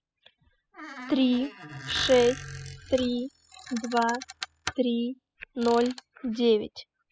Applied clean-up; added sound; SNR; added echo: classical method spectral subtraction.